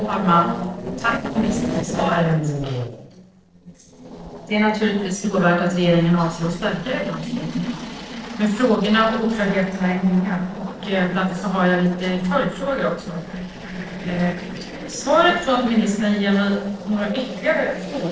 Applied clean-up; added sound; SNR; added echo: neural separator model SepFormer DNS4.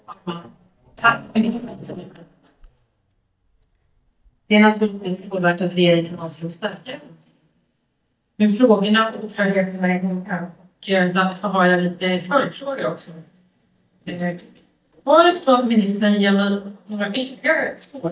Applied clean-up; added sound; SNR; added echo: neural mask model DeepFilterNet 3.